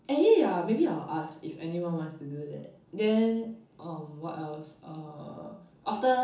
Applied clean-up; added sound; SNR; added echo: none; none; none; reverberation time 0.7 s.